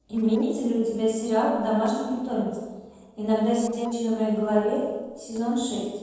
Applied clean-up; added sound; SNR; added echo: neural separator model SepFormer DNS4.